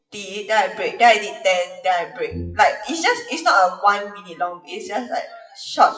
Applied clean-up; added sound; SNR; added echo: classical method WPE with log-MMSE.